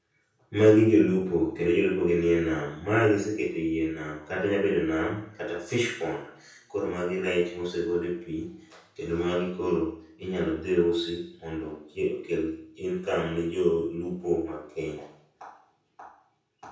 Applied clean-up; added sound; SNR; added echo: none; none; none; reverberation time 0.6 s.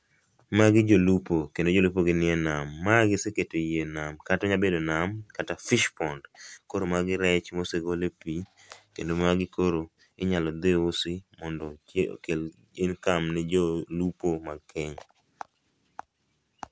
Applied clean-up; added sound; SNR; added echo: none; none; none; none.